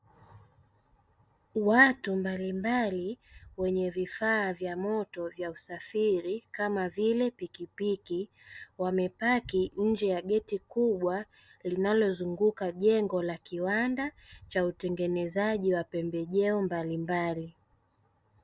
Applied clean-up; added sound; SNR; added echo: none; none; none; none.